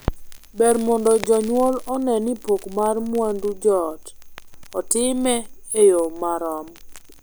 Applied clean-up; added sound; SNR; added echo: none; Crackle; 14 dB; none.